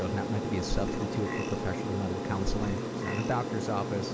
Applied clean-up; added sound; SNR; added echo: none; Aircraft + Burping, eructation; -1 dB; none.